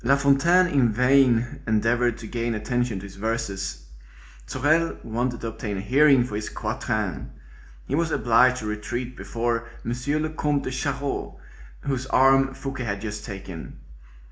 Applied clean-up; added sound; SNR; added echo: none; none; none; reverberation time 0.4 s.